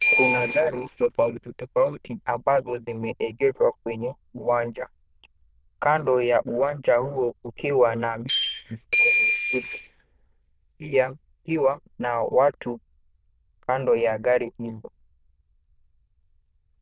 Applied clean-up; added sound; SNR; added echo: neural diffusion model UNIVERSE++.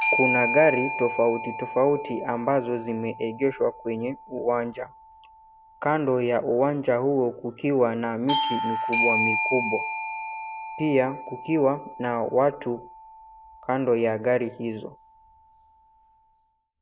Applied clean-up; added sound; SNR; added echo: none; Bell / Doorbell; 6 dB; none.